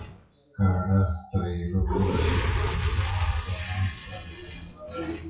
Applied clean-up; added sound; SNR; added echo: classical method WPE with log-MMSE.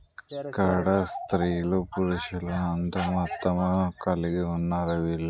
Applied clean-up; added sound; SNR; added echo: none; none; none; none.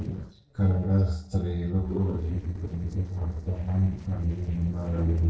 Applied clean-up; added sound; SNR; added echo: neural separator model SepFormer DNS4.